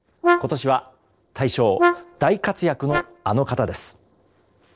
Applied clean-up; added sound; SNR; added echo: neural separator model SepFormer DNS4.